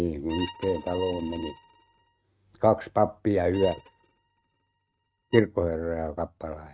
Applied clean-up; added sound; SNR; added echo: neural mask model RNNoise.